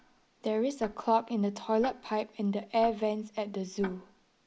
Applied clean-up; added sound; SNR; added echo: none; Tick-tock; 20 dB; none.